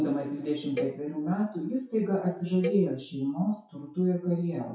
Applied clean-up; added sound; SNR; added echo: classical method WPE with log-MMSE.